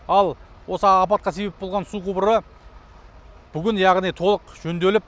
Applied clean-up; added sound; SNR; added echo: none; none; none; none.